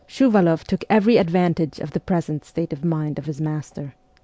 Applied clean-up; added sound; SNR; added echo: none; none; none; none.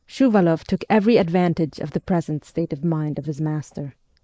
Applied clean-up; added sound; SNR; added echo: neural mask model Resemble Enhance denoiser.